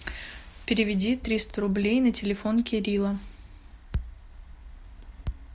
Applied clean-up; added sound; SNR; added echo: none; none; none; none.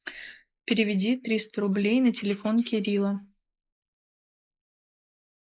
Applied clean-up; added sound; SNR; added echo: neural mask model Resemble Enhance denoiser.